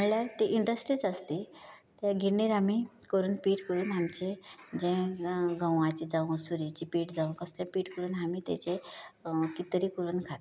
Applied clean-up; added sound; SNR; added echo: none; none; none; none.